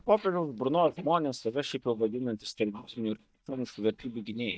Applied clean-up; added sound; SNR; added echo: neural mask model DeepFilterNet 3.